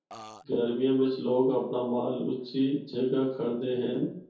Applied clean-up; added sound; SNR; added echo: none; Burping, eructation; 16 dB; reverberation time 0.6 s.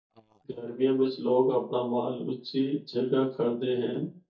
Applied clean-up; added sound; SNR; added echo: neural mask model DeepFilterNet 3.